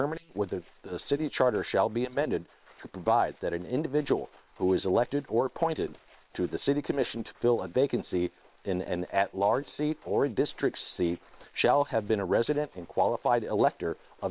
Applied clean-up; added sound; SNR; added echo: neural separator model SepFormer WHAM!.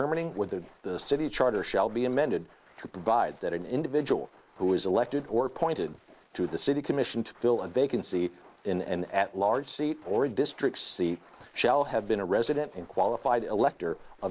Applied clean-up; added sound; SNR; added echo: neural mask model Resemble Enhance denoiser.